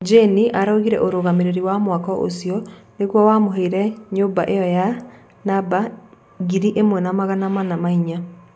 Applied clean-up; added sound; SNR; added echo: none; none; none; none.